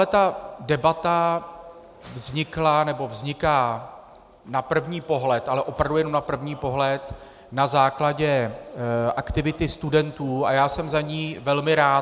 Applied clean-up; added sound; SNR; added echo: none; none; none; none.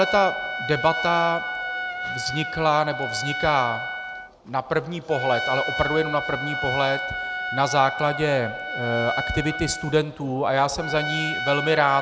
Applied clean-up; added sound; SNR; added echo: none; Trumpet; 5 dB; none.